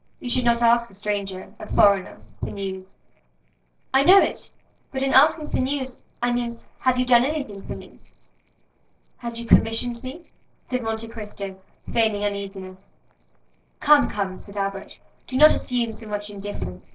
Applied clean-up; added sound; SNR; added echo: neural separator model SepFormer DNS4.